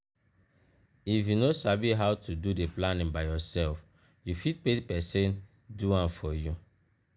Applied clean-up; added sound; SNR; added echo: none; none; none; none.